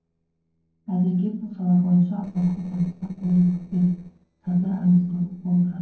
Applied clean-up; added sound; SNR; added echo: neural separator model SepFormer DNS4.